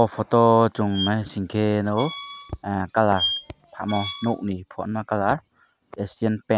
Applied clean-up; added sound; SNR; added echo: none; Squeak; 10 dB; none.